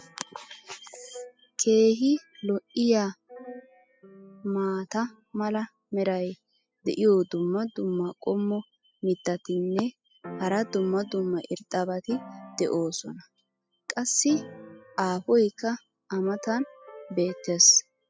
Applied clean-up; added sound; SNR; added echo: classical method spectral subtraction.